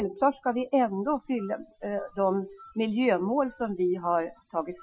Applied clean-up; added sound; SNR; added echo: classical method Wiener filter.